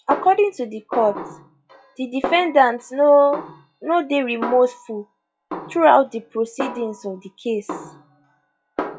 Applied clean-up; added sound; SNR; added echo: classical method log-MMSE.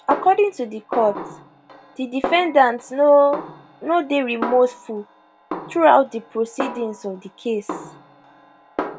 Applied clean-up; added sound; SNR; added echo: none; Snare drum; 12 dB; none.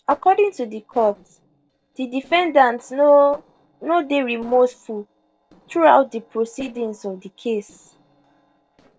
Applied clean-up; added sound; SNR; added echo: neural separator model SepFormer DNS4.